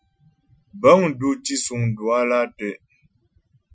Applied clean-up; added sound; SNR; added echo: classical method Wiener filter.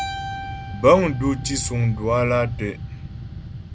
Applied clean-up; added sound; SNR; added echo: none; Fixed-wing aircraft, airplane + Keyboard (musical); 9 dB; none.